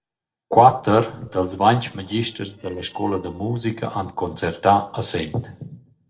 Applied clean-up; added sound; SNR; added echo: neural separator model SepFormer DNS4.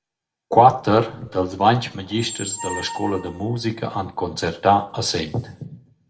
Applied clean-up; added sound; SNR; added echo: none; Squeak; 13 dB; reverberation time 0.5 s.